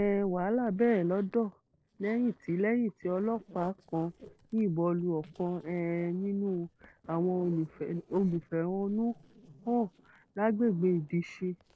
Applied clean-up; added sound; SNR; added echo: neural separator model SepFormer DNS4.